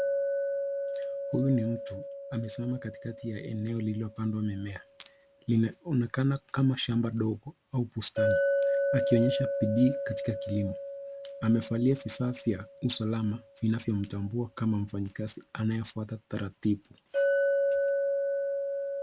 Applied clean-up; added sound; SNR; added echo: none; Chink, clink; 2 dB; none.